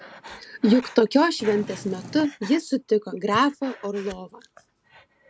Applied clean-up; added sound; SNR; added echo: none; Purr + Breathing; 18 dB; none.